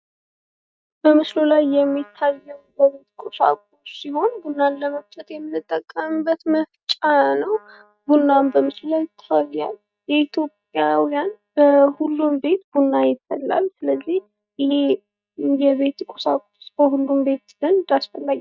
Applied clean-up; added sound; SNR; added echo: neural mask model DeepFilterNet 3.